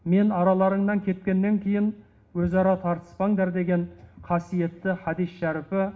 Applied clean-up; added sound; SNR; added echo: none; none; none; none.